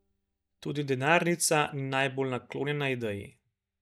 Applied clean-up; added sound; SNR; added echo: neural mask model DeepFilterNet 3.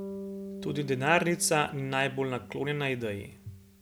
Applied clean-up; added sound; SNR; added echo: none; Bass guitar; 12 dB; none.